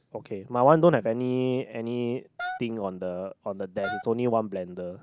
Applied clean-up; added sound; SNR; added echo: none; Wind instrument, woodwind instrument; 11 dB; none.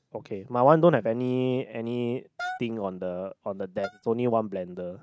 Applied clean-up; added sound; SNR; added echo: neural mask model RNNoise.